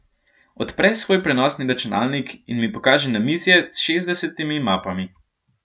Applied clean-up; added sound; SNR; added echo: none; none; none; none.